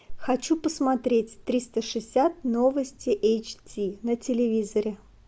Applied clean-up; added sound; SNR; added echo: none; none; none; none.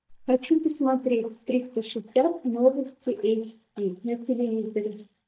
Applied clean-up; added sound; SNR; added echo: neural mask model DeepFilterNet 3.